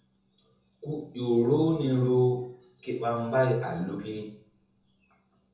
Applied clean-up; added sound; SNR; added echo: none; none; none; reverberation time 0.6 s.